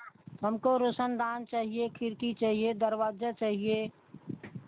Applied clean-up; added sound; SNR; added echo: none; none; none; none.